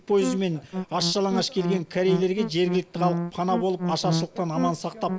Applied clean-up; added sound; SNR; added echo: none; Musical instrument; 4 dB; none.